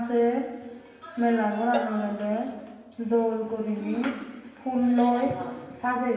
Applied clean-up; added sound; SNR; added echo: none; Cowbell; 13 dB; reverberation time 1.4 s.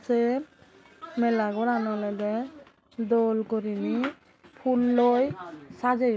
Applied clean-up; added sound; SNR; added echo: none; none; none; none.